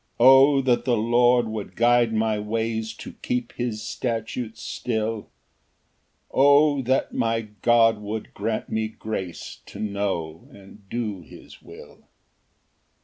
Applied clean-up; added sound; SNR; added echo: none; none; none; none.